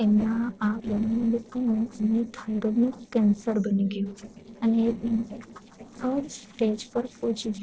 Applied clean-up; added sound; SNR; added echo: neural separator model SepFormer DNS4.